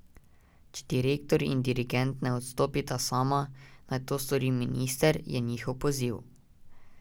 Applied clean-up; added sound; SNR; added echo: none; none; none; none.